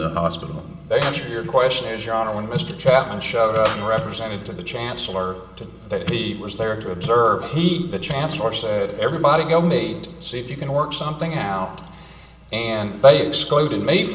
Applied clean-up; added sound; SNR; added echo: none; Shatter; 15 dB; reverberation time 0.9 s.